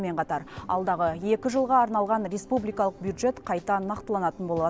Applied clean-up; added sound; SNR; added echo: none; none; none; none.